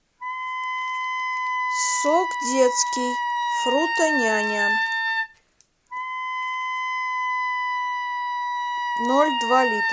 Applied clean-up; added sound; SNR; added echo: none; Wind instrument, woodwind instrument; -2 dB; none.